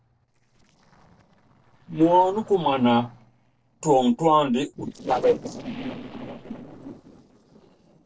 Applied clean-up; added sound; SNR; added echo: neural separator model SepFormer DNS4.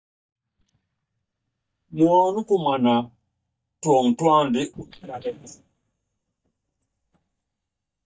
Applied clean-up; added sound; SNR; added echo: neural mask model DeepFilterNet 3.